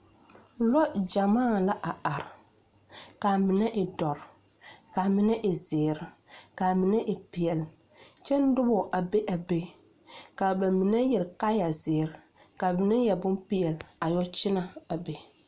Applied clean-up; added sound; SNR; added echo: none; none; none; none.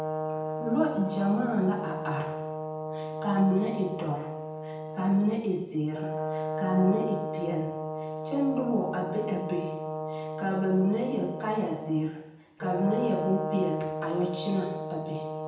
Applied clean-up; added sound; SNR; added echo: none; Brass instrument; 5 dB; reverberation time 0.9 s.